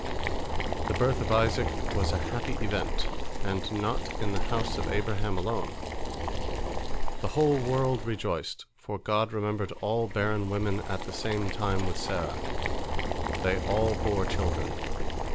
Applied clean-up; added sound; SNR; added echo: none; Boiling; -1 dB; none.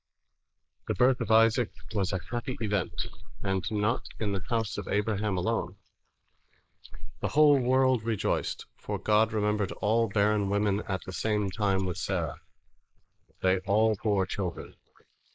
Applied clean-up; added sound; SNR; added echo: neural mask model Resemble Enhance denoiser.